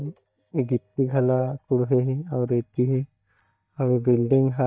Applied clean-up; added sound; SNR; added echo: neural mask model DeepFilterNet 3.